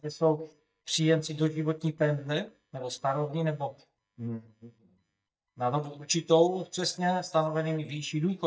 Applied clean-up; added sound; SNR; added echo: neural mask model DeepFilterNet 3.